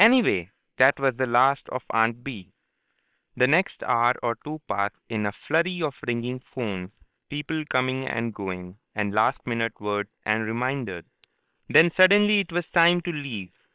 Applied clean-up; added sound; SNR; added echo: neural separator model SepFormer WHAM!.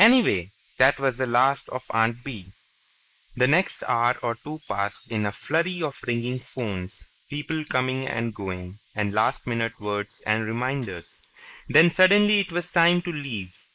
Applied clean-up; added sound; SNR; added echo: neural mask model Resemble Enhance denoiser.